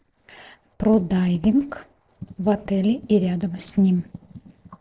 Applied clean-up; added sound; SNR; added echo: neural separator model SepFormer DNS4.